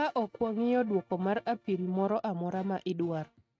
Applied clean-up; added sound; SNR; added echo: neural mask model RNNoise.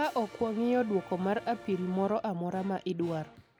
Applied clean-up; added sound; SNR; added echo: none; Applause; 19 dB; none.